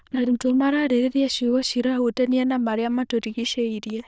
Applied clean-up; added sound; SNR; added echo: neural diffusion model UNIVERSE++.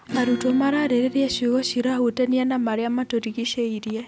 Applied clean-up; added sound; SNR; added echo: none; Acoustic guitar / Strum; 13 dB; none.